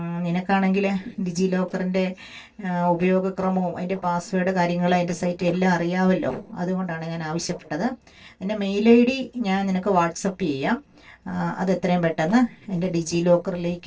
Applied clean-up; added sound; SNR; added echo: neural separator model SepFormer DNS4.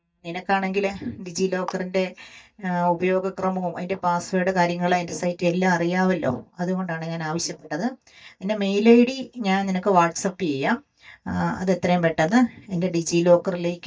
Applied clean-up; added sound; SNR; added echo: neural mask model DeepFilterNet 3.